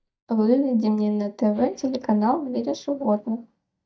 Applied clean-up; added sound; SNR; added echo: neural mask model DeepFilterNet 3.